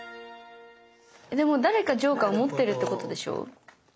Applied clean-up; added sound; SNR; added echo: none; none; none; none.